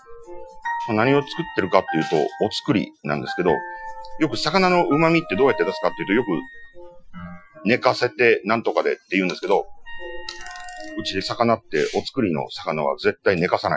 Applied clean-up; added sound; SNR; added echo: classical method Wiener filter.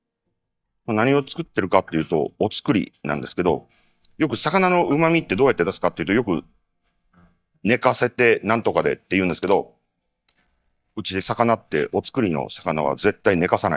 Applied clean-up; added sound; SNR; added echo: neural mask model DeepFilterNet 3.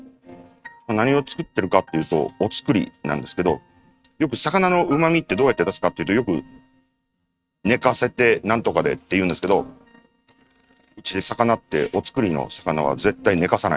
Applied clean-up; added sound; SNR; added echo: neural mask model RNNoise.